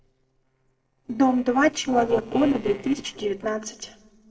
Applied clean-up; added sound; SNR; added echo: neural separator model SepFormer DNS4.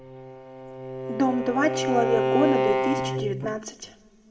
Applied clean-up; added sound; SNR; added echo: none; Bowed string instrument; 0 dB; reverberation time 0.9 s.